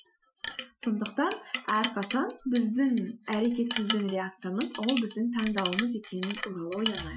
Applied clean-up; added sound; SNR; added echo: classical method Wiener filter.